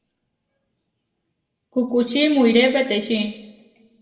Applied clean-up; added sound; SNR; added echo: none; none; none; reverberation time 1.0 s.